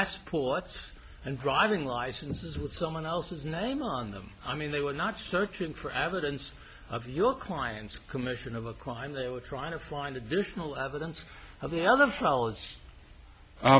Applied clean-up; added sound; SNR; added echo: none; none; none; none.